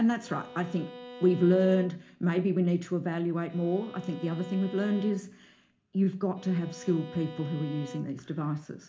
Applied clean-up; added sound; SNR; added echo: none; Bowed string instrument; 17 dB; reverberation time 0.4 s.